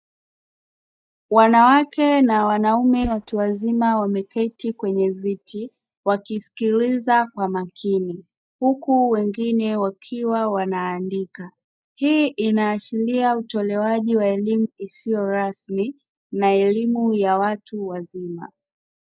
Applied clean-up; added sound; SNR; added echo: neural mask model DeepFilterNet 3.